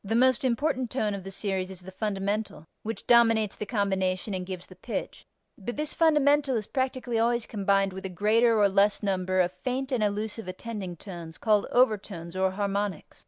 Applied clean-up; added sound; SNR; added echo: none; none; none; none.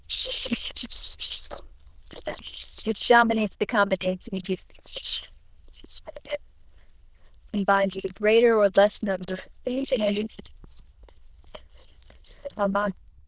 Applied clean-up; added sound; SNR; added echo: neural diffusion model UNIVERSE++.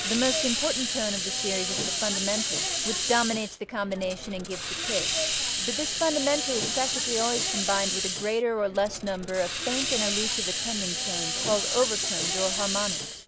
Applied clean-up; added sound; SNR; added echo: none; Hiss; -1 dB; none.